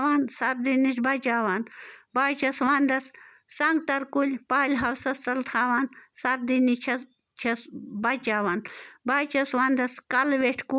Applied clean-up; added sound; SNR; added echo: none; none; none; none.